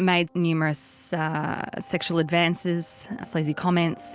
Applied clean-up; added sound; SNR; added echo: none; none; none; none.